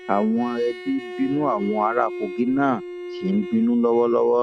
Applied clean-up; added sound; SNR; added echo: neural mask model RNNoise.